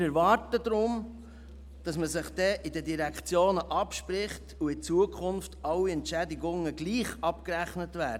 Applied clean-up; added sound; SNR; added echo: none; Musical instrument; 17 dB; none.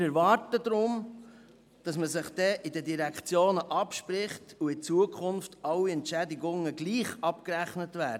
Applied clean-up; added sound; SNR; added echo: none; none; none; none.